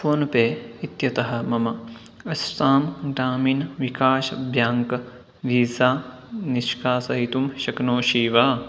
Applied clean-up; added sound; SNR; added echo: none; none; none; none.